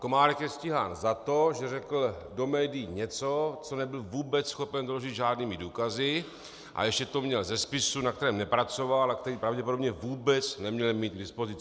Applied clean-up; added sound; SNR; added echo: none; none; none; none.